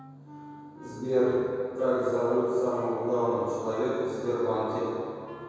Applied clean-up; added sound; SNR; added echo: none; Wind instrument, woodwind instrument; 20 dB; reverberation time 2.2 s.